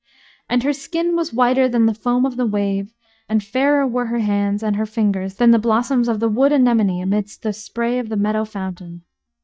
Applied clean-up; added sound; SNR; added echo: neural mask model DeepFilterNet 3.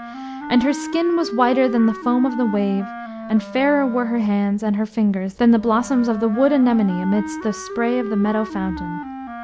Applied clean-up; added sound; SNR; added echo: none; Wind instrument, woodwind instrument; 12 dB; none.